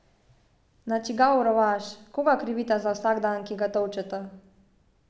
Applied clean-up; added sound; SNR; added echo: none; none; none; none.